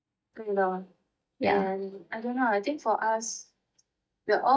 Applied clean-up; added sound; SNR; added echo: neural mask model DeepFilterNet 3.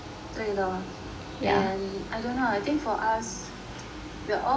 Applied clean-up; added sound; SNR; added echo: none; none; none; none.